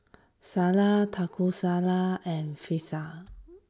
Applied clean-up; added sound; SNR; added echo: none; none; none; none.